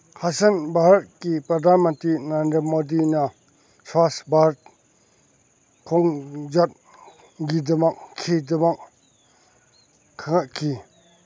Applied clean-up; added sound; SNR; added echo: none; none; none; none.